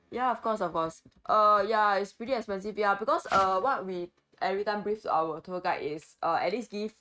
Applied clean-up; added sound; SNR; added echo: neural mask model RNNoise.